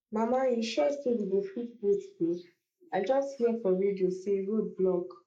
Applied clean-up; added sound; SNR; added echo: neural mask model Resemble Enhance denoiser.